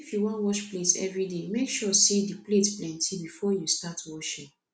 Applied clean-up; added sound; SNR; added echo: none; none; none; none.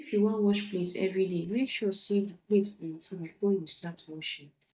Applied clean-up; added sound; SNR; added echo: neural mask model DeepFilterNet 3.